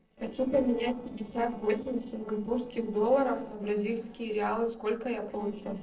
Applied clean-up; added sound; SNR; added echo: neural separator model SepFormer DNS4.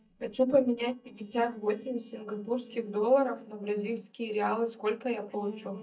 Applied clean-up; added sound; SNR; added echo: neural mask model DeepFilterNet 3.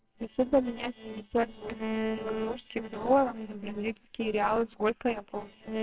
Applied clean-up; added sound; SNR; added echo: neural separator model SepFormer WHAMR!.